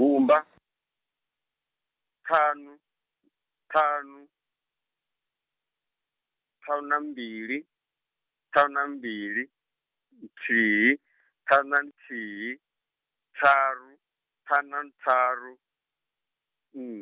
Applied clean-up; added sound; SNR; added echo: none; none; none; none.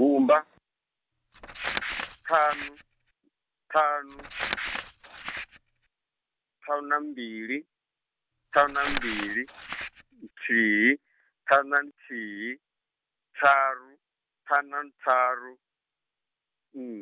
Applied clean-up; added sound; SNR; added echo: none; Crumpling, crinkling + Crushing; 8 dB; none.